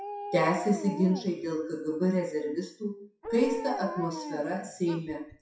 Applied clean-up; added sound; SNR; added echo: classical method WPE with log-MMSE.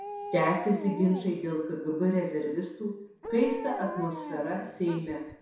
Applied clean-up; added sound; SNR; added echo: none; Dog; 11 dB; reverberation time 0.7 s.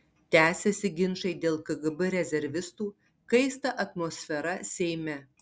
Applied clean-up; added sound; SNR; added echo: none; none; none; none.